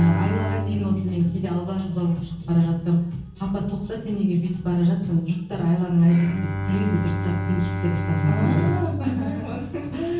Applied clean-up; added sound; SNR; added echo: none; Bowed string instrument; 7 dB; reverberation time 0.7 s.